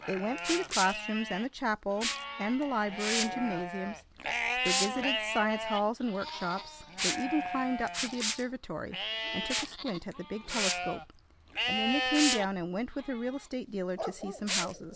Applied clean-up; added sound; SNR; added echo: none; Livestock, farm animals, working animals + Liquid; 2 dB; none.